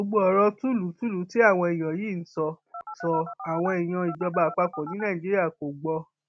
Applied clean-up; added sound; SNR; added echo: neural mask model RNNoise.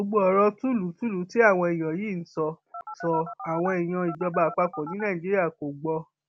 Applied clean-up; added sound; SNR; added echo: none; Telephone; 13 dB; none.